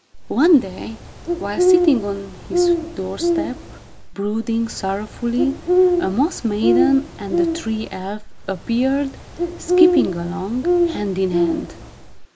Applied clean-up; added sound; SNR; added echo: none; Bird; 0 dB; none.